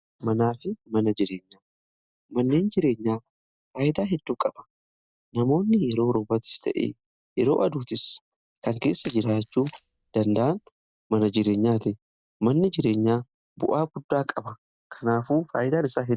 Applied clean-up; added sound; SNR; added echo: none; Camera; 18 dB; none.